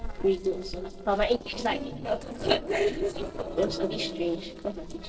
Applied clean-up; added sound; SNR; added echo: neural separator model SepFormer DNS4.